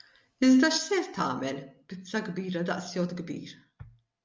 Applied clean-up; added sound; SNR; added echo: none; none; none; none.